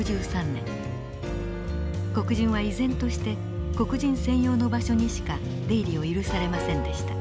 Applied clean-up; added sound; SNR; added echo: none; none; none; none.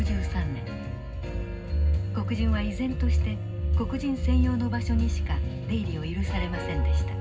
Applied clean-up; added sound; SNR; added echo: none; none; none; reverberation time 0.4 s.